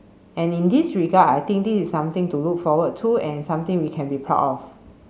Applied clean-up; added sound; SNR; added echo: none; none; none; none.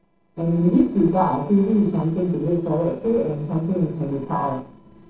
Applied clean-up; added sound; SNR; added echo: neural separator model SepFormer DNS4.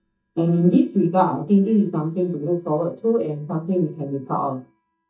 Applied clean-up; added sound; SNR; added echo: neural mask model DeepFilterNet 3.